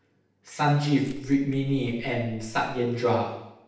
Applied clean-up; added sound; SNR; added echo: neural separator model SepFormer DNS4.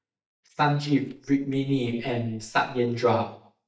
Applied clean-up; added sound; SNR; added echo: neural mask model DeepFilterNet 3.